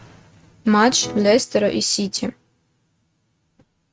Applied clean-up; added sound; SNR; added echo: neural mask model RNNoise.